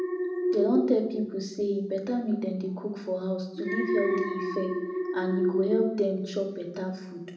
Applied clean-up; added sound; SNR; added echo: none; Alarm; 3 dB; reverberation time 0.8 s.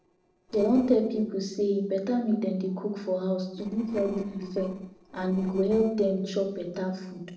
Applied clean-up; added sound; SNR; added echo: neural separator model SepFormer DNS4.